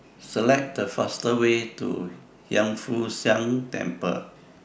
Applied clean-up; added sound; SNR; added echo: none; none; none; none.